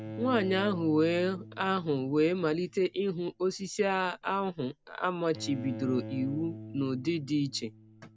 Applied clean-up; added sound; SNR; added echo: none; Bowed string instrument; 14 dB; none.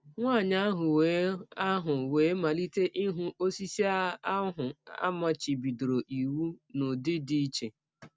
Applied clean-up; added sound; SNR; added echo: none; none; none; none.